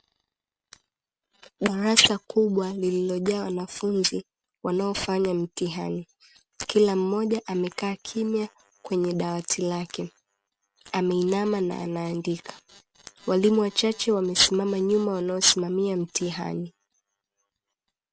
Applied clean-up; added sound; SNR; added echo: none; none; none; none.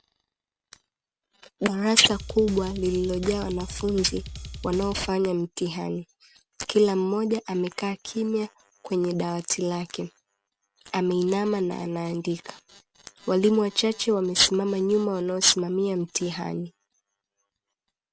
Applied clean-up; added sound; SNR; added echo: none; Drum kit; 10 dB; none.